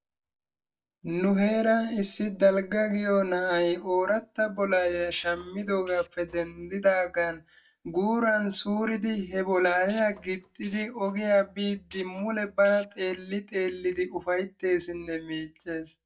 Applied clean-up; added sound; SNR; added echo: neural mask model DeepFilterNet 3.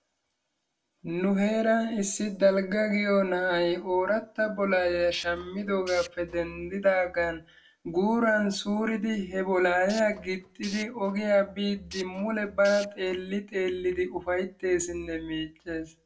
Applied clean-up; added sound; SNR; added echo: none; Tools; 19 dB; reverberation time 0.2 s.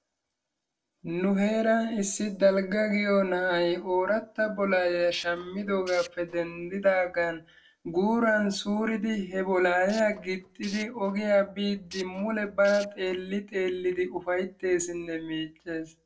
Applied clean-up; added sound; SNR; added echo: neural separator model SepFormer DNS4.